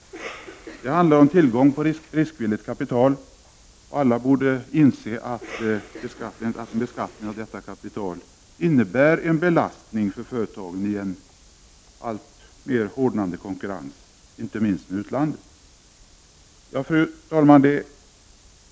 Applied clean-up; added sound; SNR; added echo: none; Cough; 19 dB; none.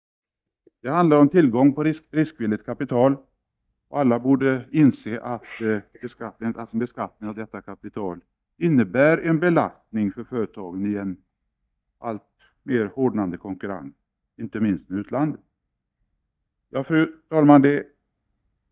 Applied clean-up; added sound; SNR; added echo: neural mask model DeepFilterNet 3.